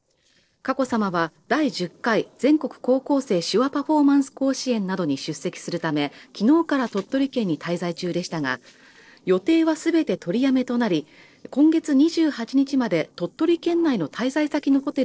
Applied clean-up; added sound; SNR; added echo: neural separator model SepFormer DNS4.